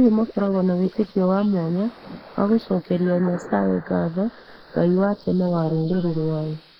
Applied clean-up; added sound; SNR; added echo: neural mask model Resemble Enhance denoiser.